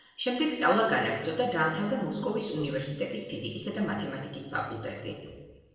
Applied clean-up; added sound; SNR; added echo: none; none; none; reverberation time 1.2 s.